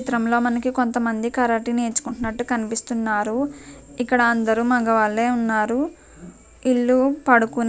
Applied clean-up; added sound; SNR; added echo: none; none; none; none.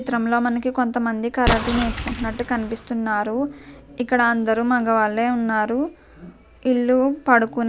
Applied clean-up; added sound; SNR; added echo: none; Explosion; 4 dB; none.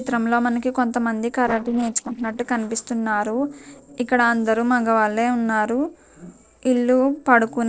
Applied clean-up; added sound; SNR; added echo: neural separator model SepFormer DNS4.